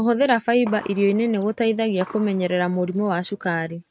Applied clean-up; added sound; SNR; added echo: neural mask model RNNoise.